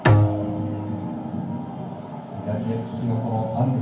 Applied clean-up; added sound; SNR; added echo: none; Bowed string instrument; -1 dB; reverberation time 0.9 s.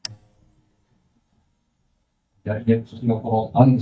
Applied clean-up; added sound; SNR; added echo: neural mask model DeepFilterNet 3.